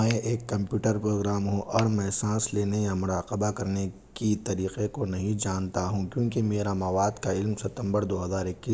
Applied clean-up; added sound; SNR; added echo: none; Finger snapping; 14 dB; none.